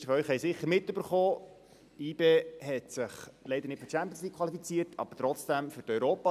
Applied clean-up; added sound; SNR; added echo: none; none; none; none.